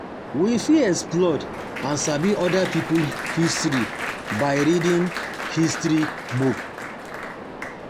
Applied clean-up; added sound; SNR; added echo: none; Applause + Waves, surf; 8 dB; none.